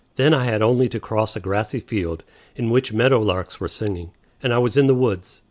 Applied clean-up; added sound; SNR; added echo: none; none; none; none.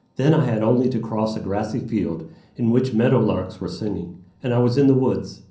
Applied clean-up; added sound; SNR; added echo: none; none; none; reverberation time 0.6 s.